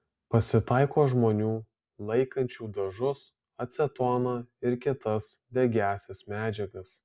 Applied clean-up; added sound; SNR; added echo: none; none; none; none.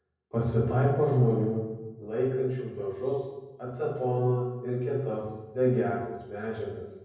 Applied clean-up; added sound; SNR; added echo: none; none; none; reverberation time 1.1 s.